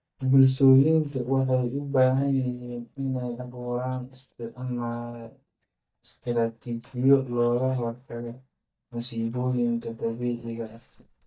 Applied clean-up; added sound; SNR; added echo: neural mask model DeepFilterNet 3.